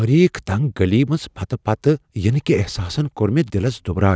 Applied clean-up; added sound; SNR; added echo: none; none; none; none.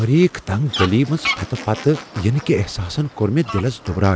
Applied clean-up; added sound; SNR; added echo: none; Fowl; 12 dB; none.